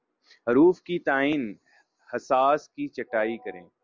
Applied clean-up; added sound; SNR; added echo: none; none; none; none.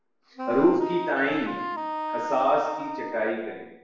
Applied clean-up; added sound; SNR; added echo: none; Wind instrument, woodwind instrument; 6 dB; reverberation time 0.9 s.